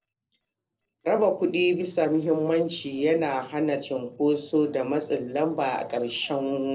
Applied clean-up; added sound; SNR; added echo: neural separator model SepFormer DNS4.